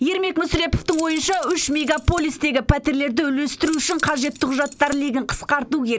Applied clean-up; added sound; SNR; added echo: none; Keys jangling; 17 dB; none.